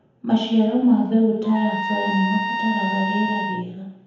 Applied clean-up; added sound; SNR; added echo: none; Trumpet; 7 dB; reverberation time 1.0 s.